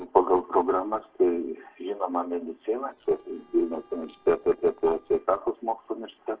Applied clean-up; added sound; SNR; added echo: neural separator model SepFormer DNS4.